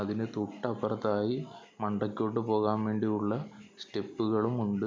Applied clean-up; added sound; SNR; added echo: none; none; none; none.